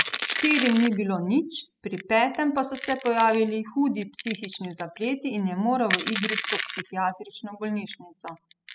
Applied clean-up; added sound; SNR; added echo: classical method spectral subtraction.